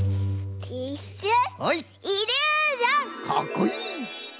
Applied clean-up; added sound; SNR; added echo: none; none; none; none.